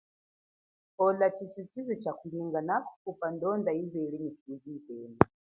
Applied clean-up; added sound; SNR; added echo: none; none; none; none.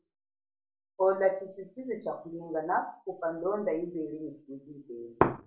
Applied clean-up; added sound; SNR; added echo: none; none; none; reverberation time 0.3 s.